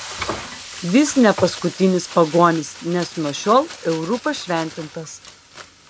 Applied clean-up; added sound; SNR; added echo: none; Frying (food); 14 dB; none.